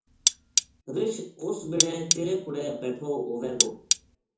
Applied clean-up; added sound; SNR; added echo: none; Cutlery, silverware; -5 dB; reverberation time 0.6 s.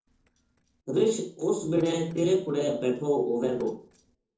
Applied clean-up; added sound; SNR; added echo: neural separator model SepFormer DNS4.